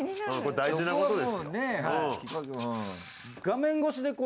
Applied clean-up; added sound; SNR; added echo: none; Camera; 18 dB; none.